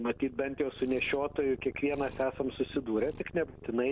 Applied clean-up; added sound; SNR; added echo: none; Cat; 17 dB; none.